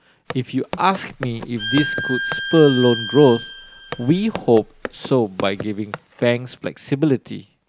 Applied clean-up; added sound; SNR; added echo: none; Bowed string instrument + Walk, footsteps; 9 dB; none.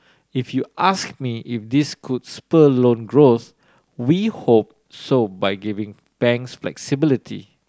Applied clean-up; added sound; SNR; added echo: none; none; none; none.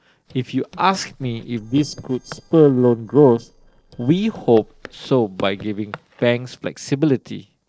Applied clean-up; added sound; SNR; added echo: neural separator model SepFormer DNS4.